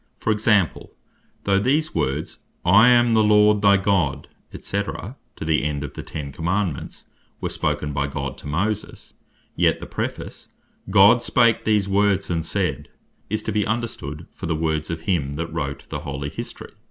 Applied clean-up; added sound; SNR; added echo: none; none; none; none.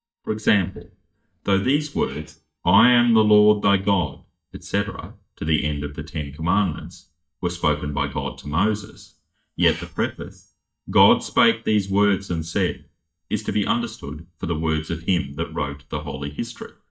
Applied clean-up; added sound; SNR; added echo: neural mask model DeepFilterNet 3.